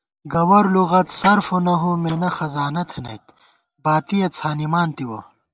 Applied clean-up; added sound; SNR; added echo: neural separator model SepFormer DNS4.